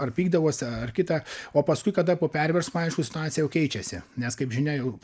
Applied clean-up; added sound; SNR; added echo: none; none; none; none.